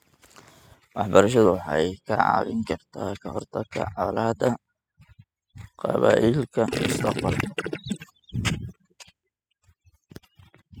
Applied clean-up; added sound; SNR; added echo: classical method spectral subtraction.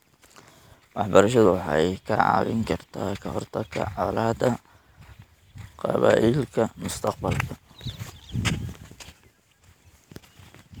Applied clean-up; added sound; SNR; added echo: none; none; none; none.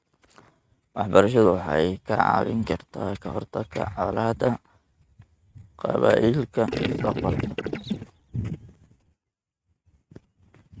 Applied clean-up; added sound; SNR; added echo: neural mask model RNNoise.